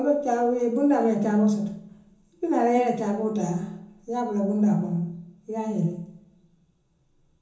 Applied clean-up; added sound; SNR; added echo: none; none; none; reverberation time 0.6 s.